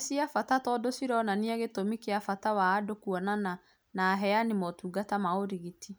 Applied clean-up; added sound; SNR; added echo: none; none; none; none.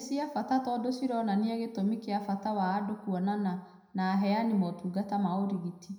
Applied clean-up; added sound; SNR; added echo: none; none; none; reverberation time 0.8 s.